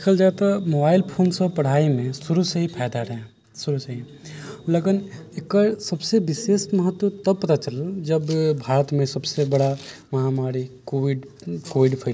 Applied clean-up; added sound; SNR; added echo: none; none; none; none.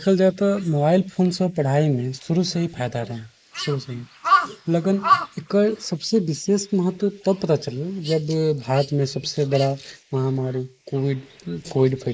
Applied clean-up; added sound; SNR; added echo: neural mask model Resemble Enhance denoiser.